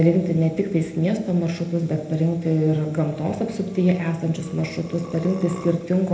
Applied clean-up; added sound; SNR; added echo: none; Burping, eructation; 18 dB; reverberation time 0.8 s.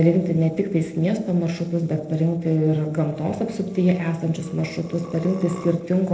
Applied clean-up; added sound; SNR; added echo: neural separator model SepFormer DNS4.